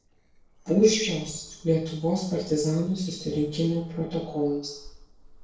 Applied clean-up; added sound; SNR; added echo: neural separator model SepFormer DNS4.